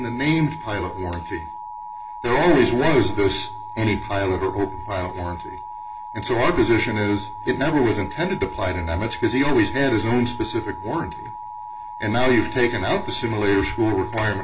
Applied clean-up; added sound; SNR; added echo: none; Alarm; 13 dB; reverberation time 0.2 s.